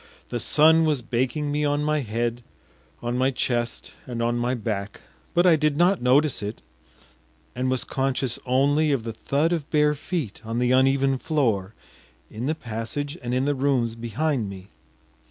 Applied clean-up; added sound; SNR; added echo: none; none; none; none.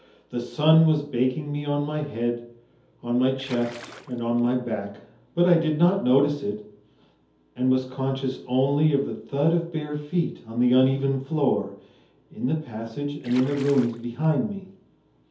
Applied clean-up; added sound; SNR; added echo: none; Splash, splatter; 18 dB; reverberation time 0.5 s.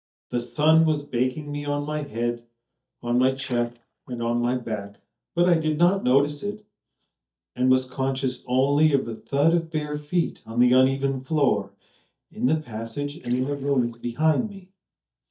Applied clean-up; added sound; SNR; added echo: neural mask model DeepFilterNet 3.